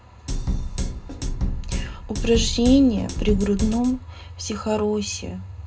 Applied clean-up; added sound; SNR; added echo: none; Drum kit; 2 dB; reverberation time 0.2 s.